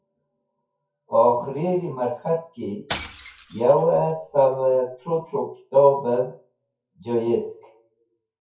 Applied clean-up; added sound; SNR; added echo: classical method WPE with log-MMSE.